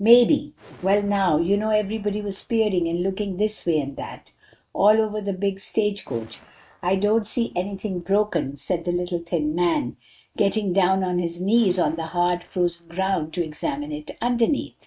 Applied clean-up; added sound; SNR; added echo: neural mask model RNNoise.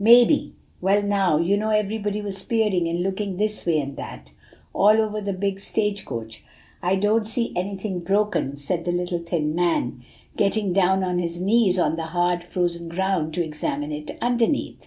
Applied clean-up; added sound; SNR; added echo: none; none; none; none.